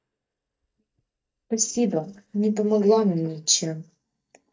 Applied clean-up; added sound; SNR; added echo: neural mask model DeepFilterNet 3.